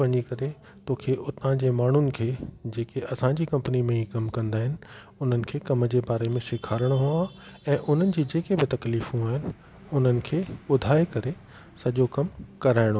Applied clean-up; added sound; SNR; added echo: none; none; none; none.